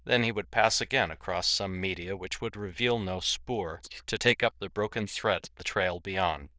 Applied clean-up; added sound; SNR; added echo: neural diffusion model UNIVERSE++.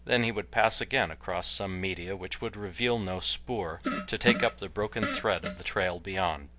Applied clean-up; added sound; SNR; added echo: none; Fart; 5 dB; none.